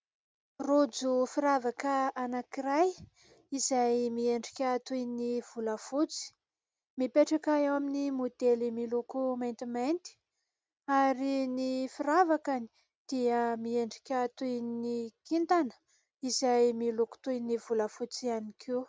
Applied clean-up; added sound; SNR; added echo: none; none; none; none.